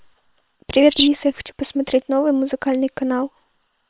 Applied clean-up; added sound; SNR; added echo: neural separator model SepFormer WHAM!.